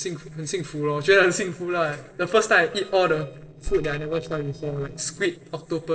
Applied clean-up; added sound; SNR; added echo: neural separator model SepFormer DNS4.